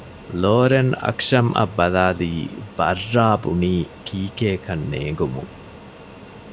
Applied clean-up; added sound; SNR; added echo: none; Fixed-wing aircraft, airplane; 19 dB; none.